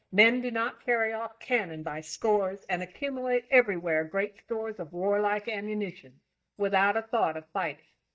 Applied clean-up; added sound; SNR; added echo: neural mask model DeepFilterNet 3.